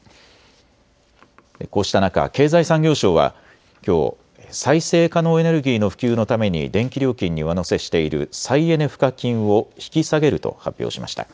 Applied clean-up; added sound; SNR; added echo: none; none; none; none.